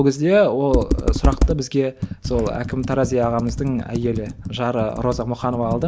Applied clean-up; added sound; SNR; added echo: none; Computer keyboard; 4 dB; none.